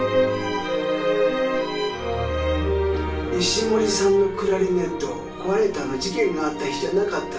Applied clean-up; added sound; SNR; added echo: none; Organ; 16 dB; reverberation time 0.4 s.